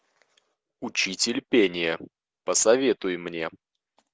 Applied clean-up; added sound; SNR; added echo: none; none; none; none.